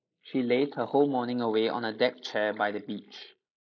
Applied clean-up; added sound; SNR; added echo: neural mask model Resemble Enhance denoiser.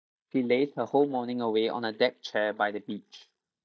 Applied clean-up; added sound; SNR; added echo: neural mask model DeepFilterNet 3.